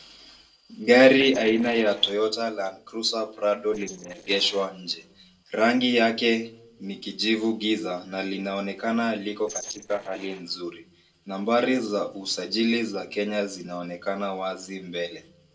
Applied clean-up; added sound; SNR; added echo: neural separator model SepFormer DNS4.